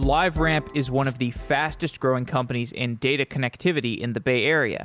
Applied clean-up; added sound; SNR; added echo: none; none; none; none.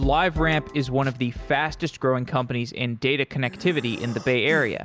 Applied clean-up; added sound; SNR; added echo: none; Breathing; 15 dB; none.